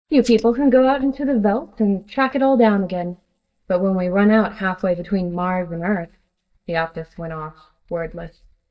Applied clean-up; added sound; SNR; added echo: neural mask model DeepFilterNet 3.